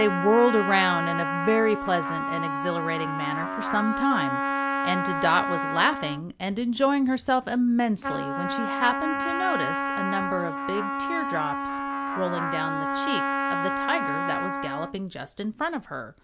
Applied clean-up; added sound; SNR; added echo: none; Trumpet; 2 dB; none.